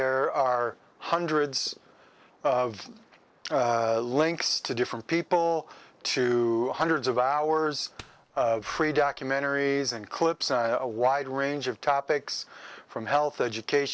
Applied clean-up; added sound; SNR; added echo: neural separator model SepFormer DNS4.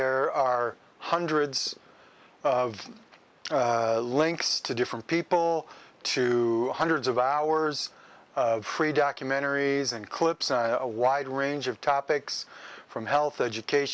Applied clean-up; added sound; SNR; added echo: none; none; none; none.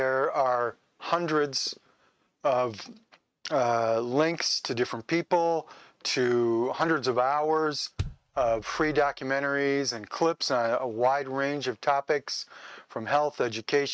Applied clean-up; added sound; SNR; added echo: neural mask model RNNoise.